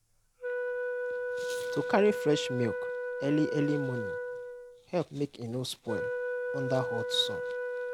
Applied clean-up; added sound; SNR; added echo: none; Wind instrument, woodwind instrument; 2 dB; none.